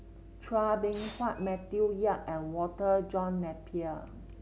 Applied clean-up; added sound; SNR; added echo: none; Animal; -1 dB; none.